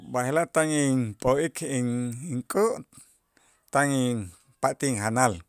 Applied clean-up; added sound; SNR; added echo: none; none; none; none.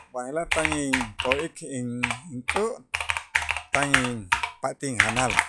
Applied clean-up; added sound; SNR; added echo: classical method log-MMSE.